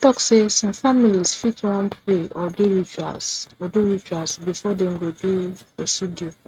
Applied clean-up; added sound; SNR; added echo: neural mask model RNNoise.